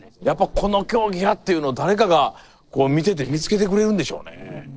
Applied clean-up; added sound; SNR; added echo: neural separator model SepFormer DNS4.